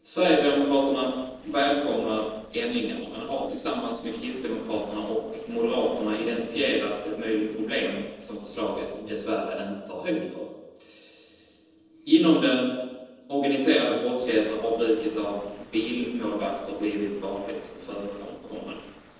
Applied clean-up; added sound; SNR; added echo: neural separator model SepFormer DNS4.